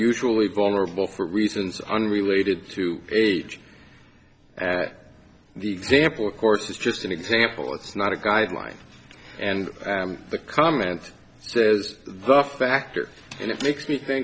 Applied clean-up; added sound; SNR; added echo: none; none; none; none.